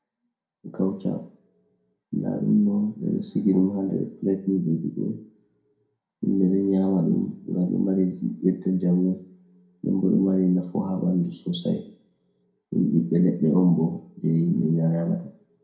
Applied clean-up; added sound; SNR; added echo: none; none; none; reverberation time 0.4 s.